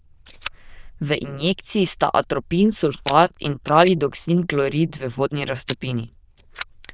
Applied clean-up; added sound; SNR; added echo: neural diffusion model UNIVERSE++.